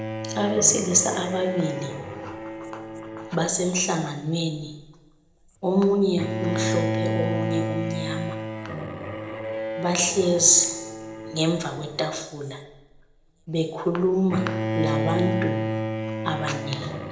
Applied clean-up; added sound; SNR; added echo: none; Bowed string instrument; 5 dB; reverberation time 0.7 s.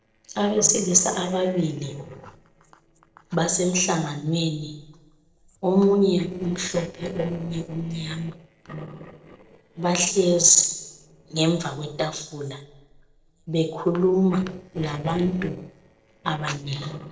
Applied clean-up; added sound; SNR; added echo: neural separator model SepFormer DNS4.